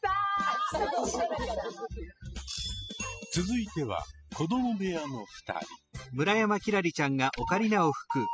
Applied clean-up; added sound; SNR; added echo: classical method spectral subtraction.